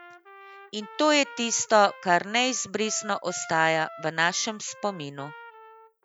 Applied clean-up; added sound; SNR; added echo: none; Trumpet; 19 dB; none.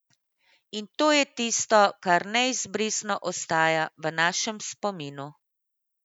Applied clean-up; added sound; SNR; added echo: none; none; none; none.